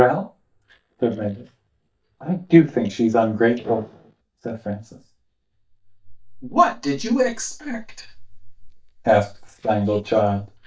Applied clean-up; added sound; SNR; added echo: neural mask model DeepFilterNet 3.